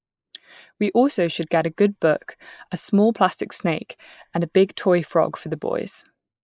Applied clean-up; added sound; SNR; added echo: neural mask model Resemble Enhance denoiser.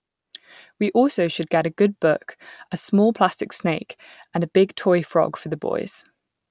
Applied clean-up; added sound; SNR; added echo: none; none; none; none.